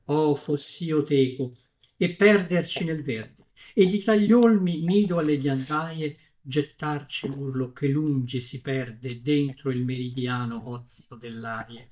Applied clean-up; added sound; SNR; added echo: neural mask model DeepFilterNet 3.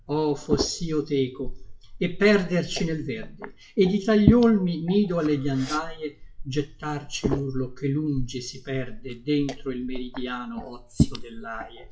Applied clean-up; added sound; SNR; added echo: classical method WPE with log-MMSE.